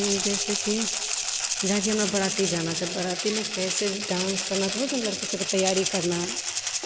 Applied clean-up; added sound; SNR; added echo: none; Rattle (instrument); 1 dB; none.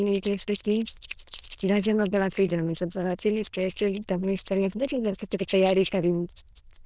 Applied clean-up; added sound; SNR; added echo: neural diffusion model UNIVERSE++.